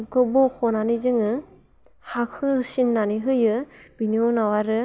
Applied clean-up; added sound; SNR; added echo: none; none; none; none.